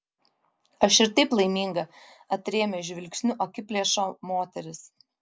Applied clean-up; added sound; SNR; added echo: none; none; none; none.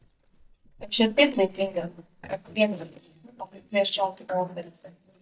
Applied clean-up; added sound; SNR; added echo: neural mask model DeepFilterNet 3.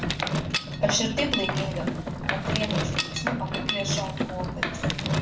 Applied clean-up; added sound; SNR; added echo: none; Mechanisms; -4 dB; reverberation time 0.4 s.